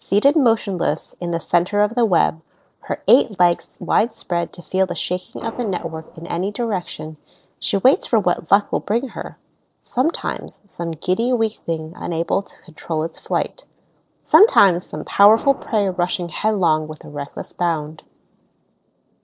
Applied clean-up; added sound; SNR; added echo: neural separator model SepFormer DNS4.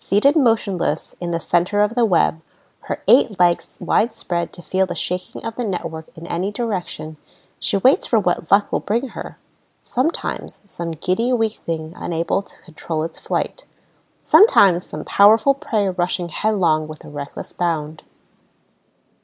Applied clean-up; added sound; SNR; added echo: none; none; none; none.